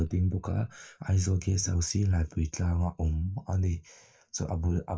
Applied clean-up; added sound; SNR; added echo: neural mask model DeepFilterNet 3.